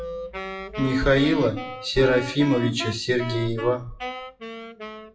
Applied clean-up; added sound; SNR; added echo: classical method WPE with log-MMSE.